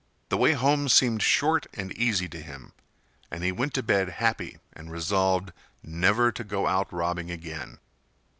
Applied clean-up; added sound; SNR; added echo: none; none; none; none.